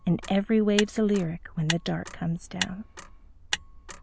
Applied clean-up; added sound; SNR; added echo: none; Motor vehicle (road); 9 dB; none.